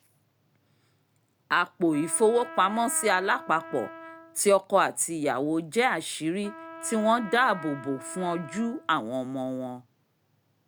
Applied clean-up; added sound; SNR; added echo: none; Trumpet; 17 dB; none.